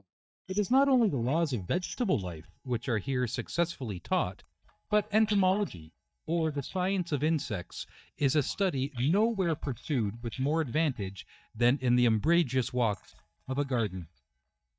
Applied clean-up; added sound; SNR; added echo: neural mask model DeepFilterNet 3.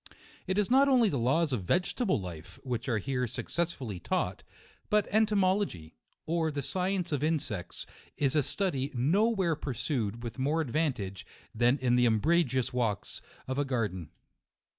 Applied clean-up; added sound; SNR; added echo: none; none; none; none.